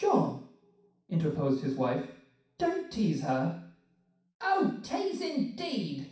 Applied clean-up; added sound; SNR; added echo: none; none; none; reverberation time 0.6 s.